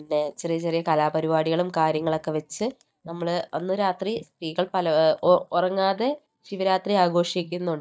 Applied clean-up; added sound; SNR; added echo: neural mask model DeepFilterNet 3.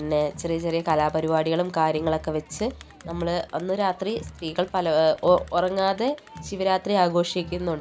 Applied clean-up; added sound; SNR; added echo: none; Crowd; 19 dB; none.